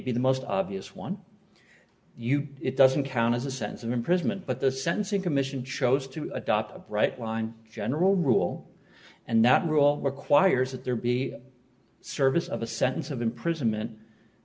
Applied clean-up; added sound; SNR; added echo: none; none; none; reverberation time 0.3 s.